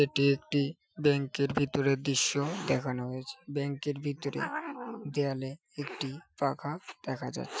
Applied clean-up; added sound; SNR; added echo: classical method Wiener filter.